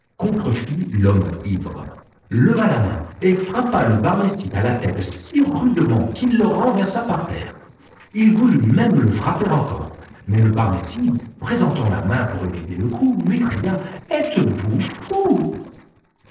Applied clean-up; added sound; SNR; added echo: neural separator model SepFormer DNS4.